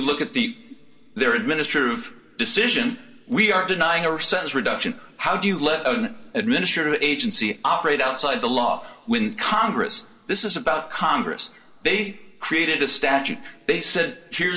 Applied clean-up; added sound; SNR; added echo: none; none; none; reverberation time 1.9 s.